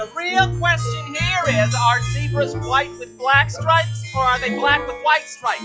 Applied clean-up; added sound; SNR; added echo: classical method log-MMSE.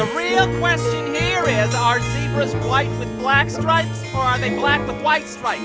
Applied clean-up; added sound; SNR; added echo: none; Harp; 9 dB; none.